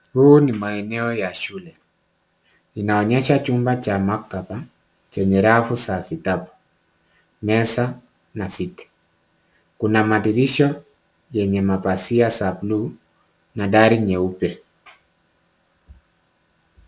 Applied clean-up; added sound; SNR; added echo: none; none; none; none.